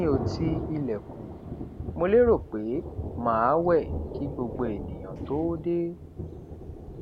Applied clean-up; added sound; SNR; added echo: none; Thunder; 7 dB; none.